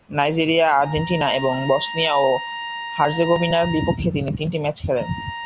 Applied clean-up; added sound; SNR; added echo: none; Bowed string instrument; 11 dB; none.